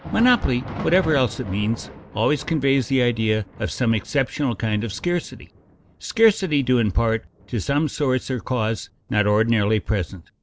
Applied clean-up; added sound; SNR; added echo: none; Thunder; 17 dB; none.